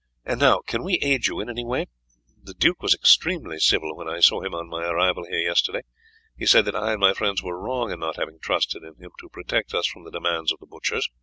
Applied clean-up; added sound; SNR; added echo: none; none; none; none.